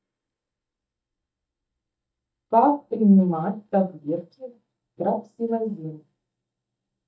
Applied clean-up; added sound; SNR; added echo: neural mask model DeepFilterNet 3.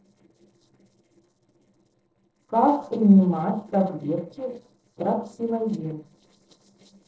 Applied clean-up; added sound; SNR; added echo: neural separator model SepFormer DNS4.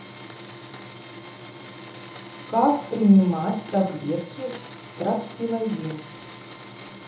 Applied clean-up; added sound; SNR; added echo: none; Domestic sounds, home sounds; 16 dB; reverberation time 1.2 s.